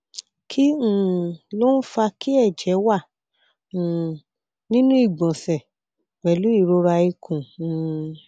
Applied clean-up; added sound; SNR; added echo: none; none; none; none.